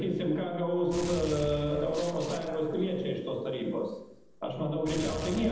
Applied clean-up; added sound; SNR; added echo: none; Gunshot, gunfire; 12 dB; reverberation time 0.8 s.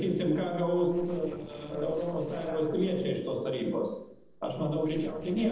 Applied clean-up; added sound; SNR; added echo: neural separator model SepFormer DNS4.